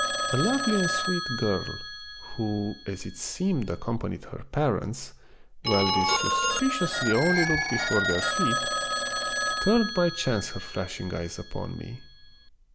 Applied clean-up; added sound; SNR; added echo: none; Telephone; 2 dB; none.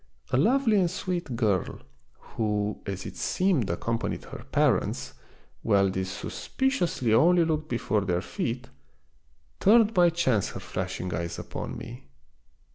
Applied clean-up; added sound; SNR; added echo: none; none; none; none.